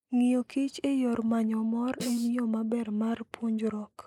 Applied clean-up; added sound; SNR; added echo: neural mask model Resemble Enhance denoiser.